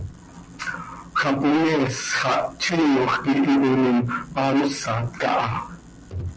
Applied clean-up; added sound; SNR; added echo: none; none; none; none.